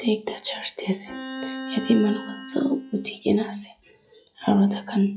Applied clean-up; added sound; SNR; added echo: classical method log-MMSE.